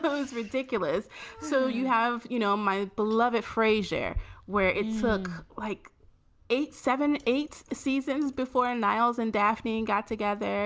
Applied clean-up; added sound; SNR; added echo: none; Bicycle; 20 dB; none.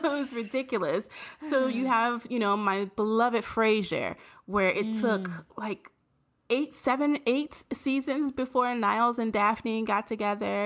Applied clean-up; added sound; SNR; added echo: none; none; none; none.